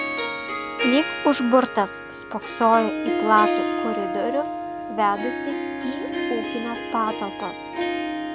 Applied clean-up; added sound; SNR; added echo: none; Harp; 3 dB; none.